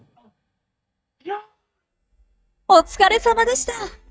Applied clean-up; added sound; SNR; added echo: neural mask model DeepFilterNet 3.